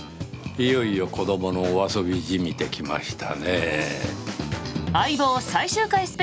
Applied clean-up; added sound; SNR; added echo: none; none; none; none.